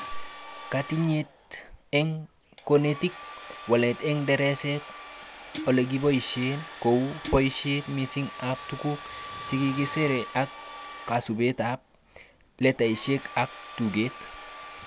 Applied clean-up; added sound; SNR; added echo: none; Guitar + Domestic sounds, home sounds; 13 dB; none.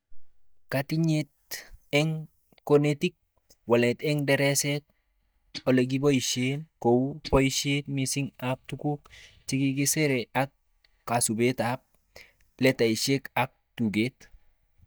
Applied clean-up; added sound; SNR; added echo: neural mask model DeepFilterNet 3.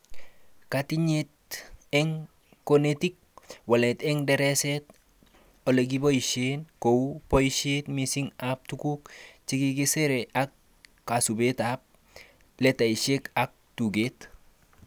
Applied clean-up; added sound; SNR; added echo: none; none; none; none.